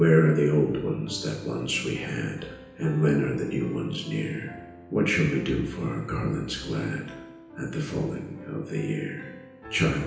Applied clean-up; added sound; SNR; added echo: none; Piano; 17 dB; reverberation time 0.9 s.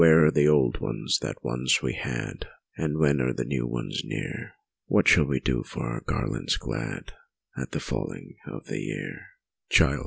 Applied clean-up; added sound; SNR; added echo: none; none; none; none.